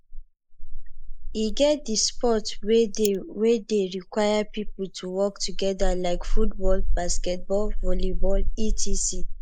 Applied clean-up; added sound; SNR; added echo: neural mask model Resemble Enhance denoiser.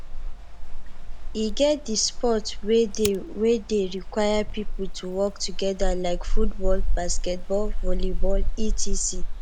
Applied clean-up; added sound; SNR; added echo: none; Fire; -4 dB; none.